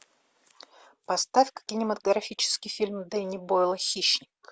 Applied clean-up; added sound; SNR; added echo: none; none; none; none.